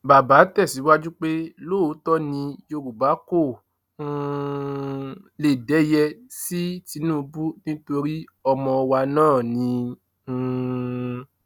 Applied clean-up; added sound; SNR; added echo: none; none; none; none.